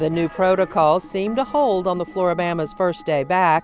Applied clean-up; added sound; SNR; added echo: none; none; none; none.